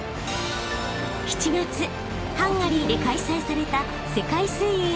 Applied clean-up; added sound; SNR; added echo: none; Guitar + Rain; 14 dB; none.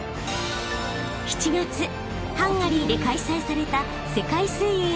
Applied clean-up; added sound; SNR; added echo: none; none; none; none.